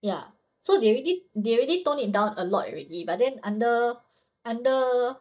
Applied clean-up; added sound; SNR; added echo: neural mask model DeepFilterNet 3.